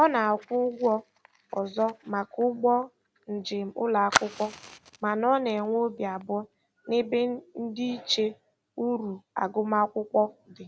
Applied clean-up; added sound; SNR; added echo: none; Fire; 13 dB; none.